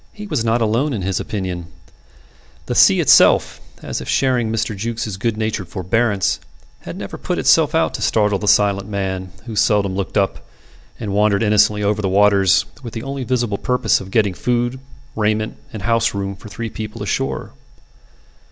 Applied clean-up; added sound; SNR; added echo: none; none; none; none.